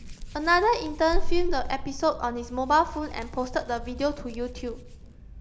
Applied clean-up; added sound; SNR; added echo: none; Hands; 3 dB; none.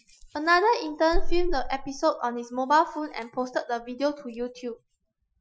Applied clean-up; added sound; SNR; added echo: classical method Wiener filter.